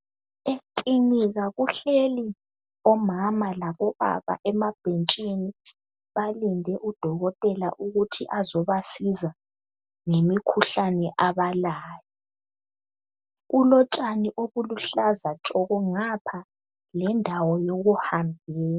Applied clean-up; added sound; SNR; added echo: none; none; none; none.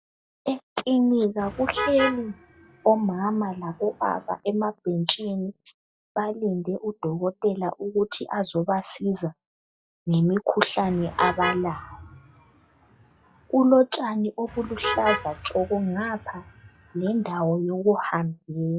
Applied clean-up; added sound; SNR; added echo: classical method log-MMSE.